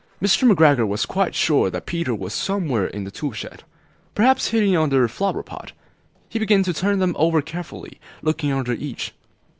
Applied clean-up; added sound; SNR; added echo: neural separator model SepFormer DNS4.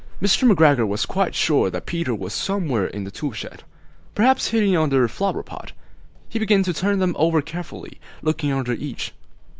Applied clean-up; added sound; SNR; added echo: none; Squeak / Walk, footsteps; 11 dB; none.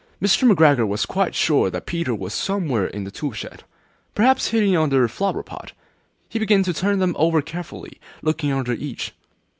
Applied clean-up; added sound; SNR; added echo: none; none; none; none.